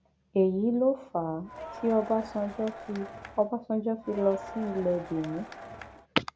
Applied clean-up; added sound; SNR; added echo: none; Crowd; 13 dB; none.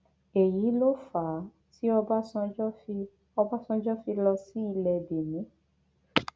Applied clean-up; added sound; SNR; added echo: none; none; none; none.